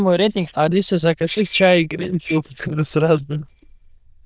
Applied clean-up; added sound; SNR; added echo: neural diffusion model UNIVERSE++.